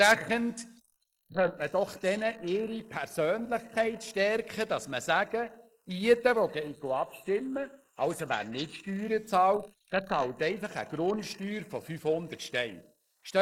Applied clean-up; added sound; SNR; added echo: neural mask model Resemble Enhance denoiser.